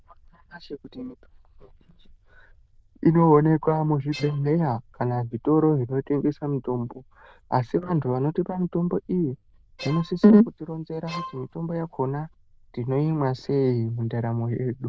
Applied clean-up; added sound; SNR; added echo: neural diffusion model UNIVERSE++.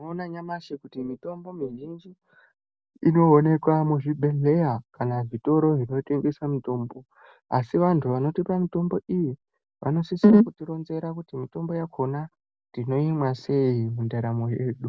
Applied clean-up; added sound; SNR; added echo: none; none; none; none.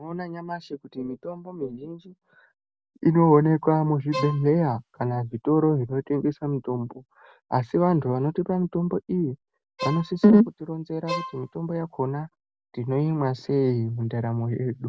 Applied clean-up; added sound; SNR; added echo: none; Bowed string instrument; 10 dB; none.